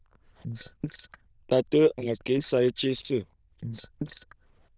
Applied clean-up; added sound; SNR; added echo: neural diffusion model UNIVERSE++.